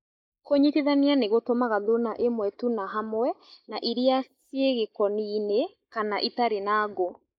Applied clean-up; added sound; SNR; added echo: neural mask model Resemble Enhance denoiser.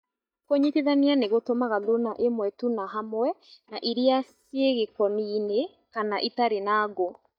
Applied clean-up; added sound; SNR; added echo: neural mask model DeepFilterNet 3.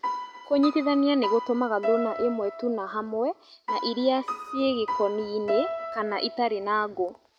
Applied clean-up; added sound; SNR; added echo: none; Piano; 7 dB; none.